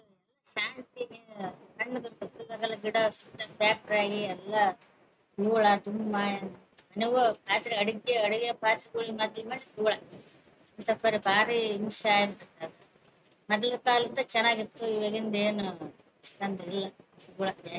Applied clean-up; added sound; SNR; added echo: neural mask model RNNoise.